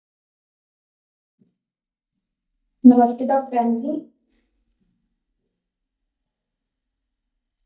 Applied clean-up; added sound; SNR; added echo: neural mask model DeepFilterNet 3.